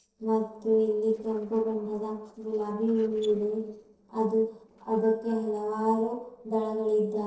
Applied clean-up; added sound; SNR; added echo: neural separator model SepFormer DNS4.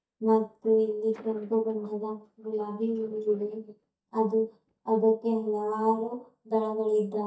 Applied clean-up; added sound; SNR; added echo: neural mask model DeepFilterNet 3.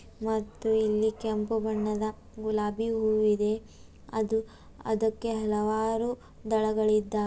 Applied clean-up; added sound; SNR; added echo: none; none; none; none.